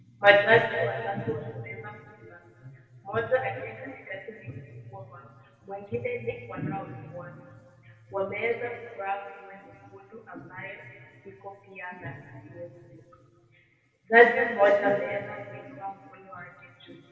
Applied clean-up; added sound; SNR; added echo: none; none; none; reverberation time 2.0 s.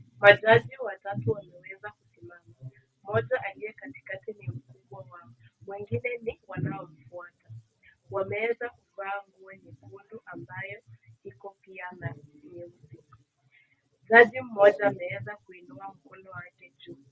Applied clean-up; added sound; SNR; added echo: none; none; none; none.